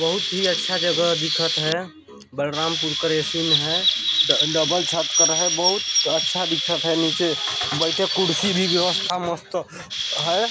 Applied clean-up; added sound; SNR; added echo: none; Chirp, tweet; -1 dB; none.